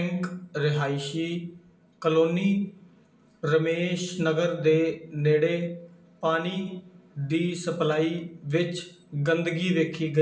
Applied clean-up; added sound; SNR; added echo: none; none; none; reverberation time 0.2 s.